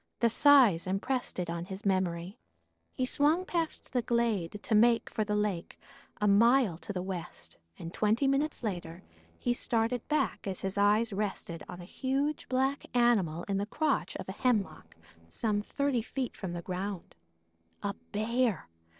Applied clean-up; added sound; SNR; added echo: neural separator model SepFormer DNS4.